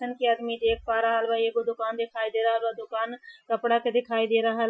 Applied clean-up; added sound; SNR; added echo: classical method Wiener filter.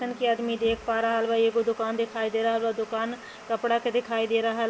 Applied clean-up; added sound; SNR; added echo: none; Domestic sounds, home sounds; 18 dB; none.